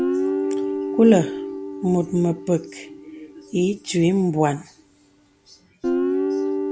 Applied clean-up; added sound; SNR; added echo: none; Guitar; 4 dB; none.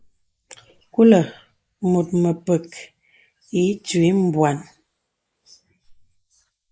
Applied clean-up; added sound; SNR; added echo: neural mask model Resemble Enhance denoiser.